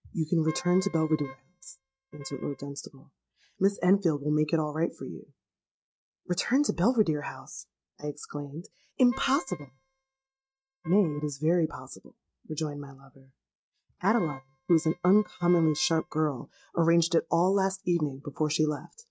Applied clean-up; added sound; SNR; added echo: neural mask model RNNoise.